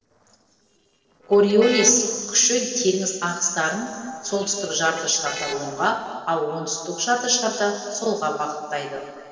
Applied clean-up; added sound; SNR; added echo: neural separator model SepFormer DNS4.